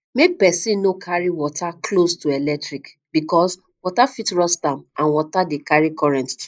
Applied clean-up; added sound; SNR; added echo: neural mask model Resemble Enhance denoiser.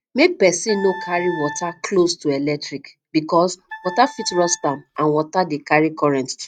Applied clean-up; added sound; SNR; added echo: neural mask model RNNoise.